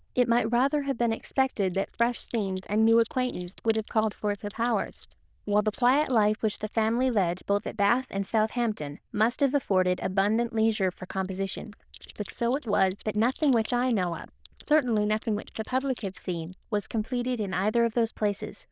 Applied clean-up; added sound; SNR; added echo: neural diffusion model UNIVERSE++.